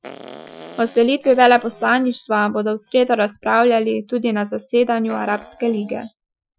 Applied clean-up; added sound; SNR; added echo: classical method Wiener filter.